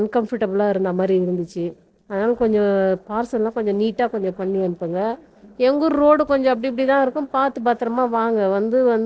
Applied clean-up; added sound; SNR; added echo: neural separator model SepFormer DNS4.